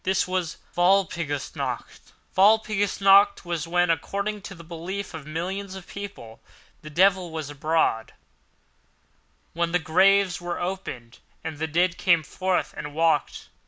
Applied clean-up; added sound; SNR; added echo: none; none; none; none.